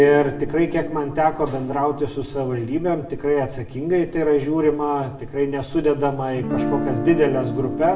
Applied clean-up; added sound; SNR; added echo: none; Guitar; 10 dB; reverberation time 0.6 s.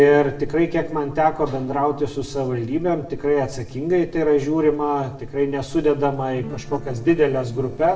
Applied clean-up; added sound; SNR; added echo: neural separator model SepFormer DNS4.